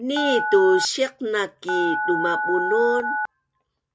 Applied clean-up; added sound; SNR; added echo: none; Telephone; 4 dB; none.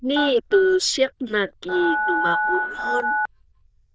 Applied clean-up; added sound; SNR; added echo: neural diffusion model UNIVERSE++.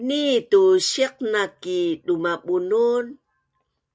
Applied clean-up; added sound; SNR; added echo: none; none; none; none.